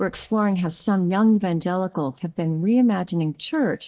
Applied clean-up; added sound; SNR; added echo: neural mask model DeepFilterNet 3.